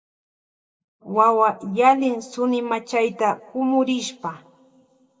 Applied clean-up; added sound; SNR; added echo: none; none; none; reverberation time 0.9 s.